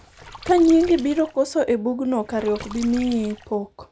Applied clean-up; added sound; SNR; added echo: none; Water / Splash, splatter; 18 dB; none.